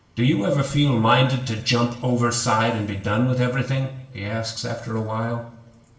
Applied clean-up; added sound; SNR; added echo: none; none; none; reverberation time 0.8 s.